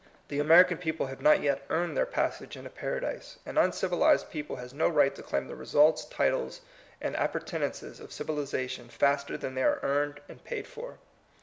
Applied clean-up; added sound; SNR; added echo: none; none; none; none.